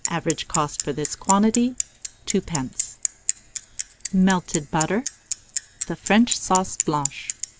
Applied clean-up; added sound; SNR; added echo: none; Bicycle; 6 dB; none.